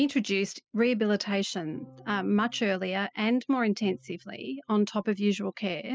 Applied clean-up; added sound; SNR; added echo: classical method spectral subtraction.